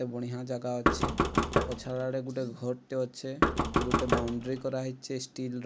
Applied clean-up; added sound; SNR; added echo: none; Knock; -4 dB; none.